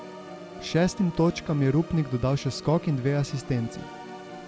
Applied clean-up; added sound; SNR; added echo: none; Organ; 14 dB; none.